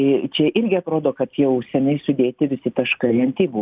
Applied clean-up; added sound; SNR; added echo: none; none; none; none.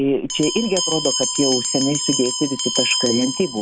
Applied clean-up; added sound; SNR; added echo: none; Bell; 2 dB; none.